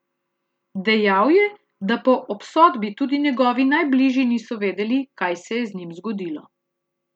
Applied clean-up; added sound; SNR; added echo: none; none; none; none.